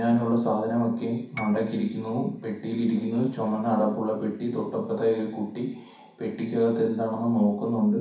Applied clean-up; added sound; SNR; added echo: none; Piano; 19 dB; reverberation time 0.6 s.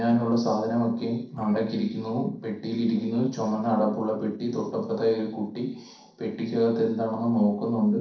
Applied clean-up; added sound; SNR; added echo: neural separator model SepFormer DNS4.